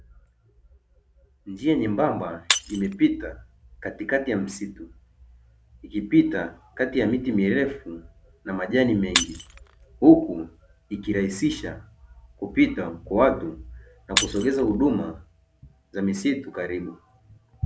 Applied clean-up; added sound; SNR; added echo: none; Shatter; 8 dB; none.